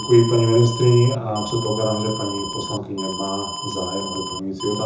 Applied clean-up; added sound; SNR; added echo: none; Alarm; 10 dB; reverberation time 0.5 s.